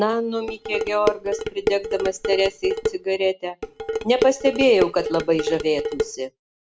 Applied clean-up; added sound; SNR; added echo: none; Dishes, pots, and pans; 4 dB; none.